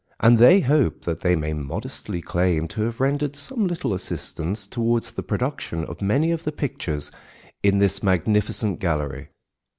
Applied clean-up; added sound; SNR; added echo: none; none; none; none.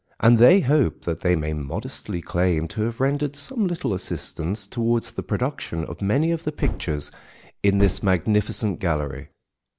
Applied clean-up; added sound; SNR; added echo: none; Gunshot, gunfire; 6 dB; none.